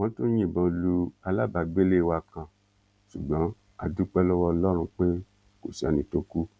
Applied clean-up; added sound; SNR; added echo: none; none; none; none.